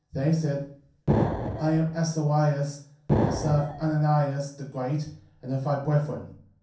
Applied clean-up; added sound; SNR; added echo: none; Explosion; 2 dB; reverberation time 0.6 s.